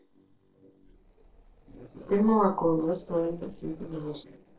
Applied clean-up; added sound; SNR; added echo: neural separator model SepFormer DNS4.